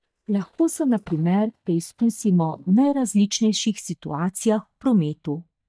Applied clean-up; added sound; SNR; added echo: neural mask model DeepFilterNet 3.